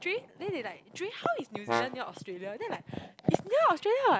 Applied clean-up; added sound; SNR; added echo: none; Brass instrument; 5 dB; none.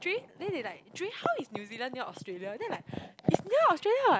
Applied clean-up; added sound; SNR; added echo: none; none; none; none.